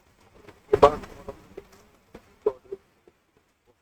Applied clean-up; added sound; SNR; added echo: neural mask model RNNoise.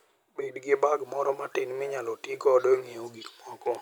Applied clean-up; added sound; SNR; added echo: none; none; none; none.